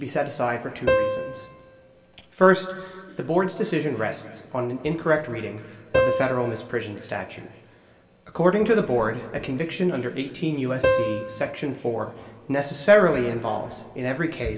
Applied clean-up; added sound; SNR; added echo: none; Piano; 5 dB; reverberation time 2.8 s.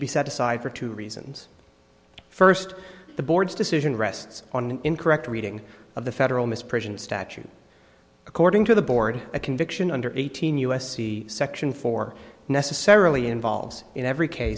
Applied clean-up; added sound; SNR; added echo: none; none; none; none.